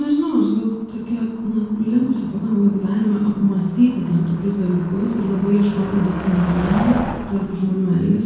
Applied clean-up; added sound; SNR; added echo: none; Motor vehicle (road); 13 dB; reverberation time 1.1 s.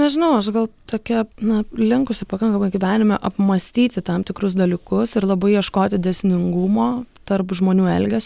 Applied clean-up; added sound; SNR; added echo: none; none; none; none.